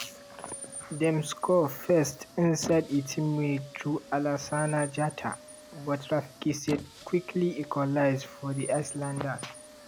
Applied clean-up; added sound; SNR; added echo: none; Squeak; 16 dB; none.